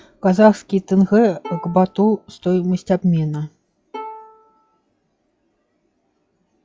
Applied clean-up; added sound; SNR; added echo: classical method log-MMSE.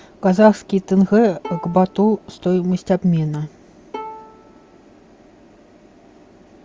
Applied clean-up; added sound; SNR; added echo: none; Bowed string instrument; 19 dB; none.